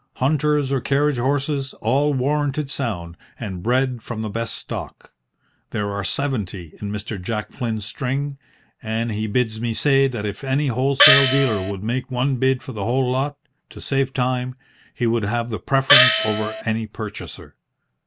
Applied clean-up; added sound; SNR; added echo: none; Gong; -5 dB; none.